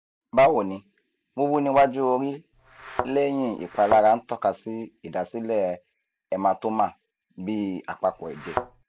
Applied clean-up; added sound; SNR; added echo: none; Thump, thud; 9 dB; none.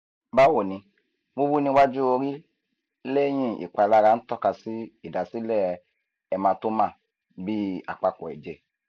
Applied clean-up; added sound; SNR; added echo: none; none; none; none.